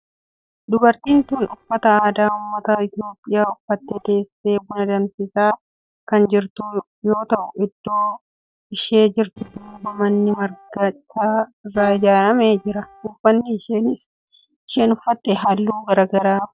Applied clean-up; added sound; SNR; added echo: neural separator model SepFormer DNS4.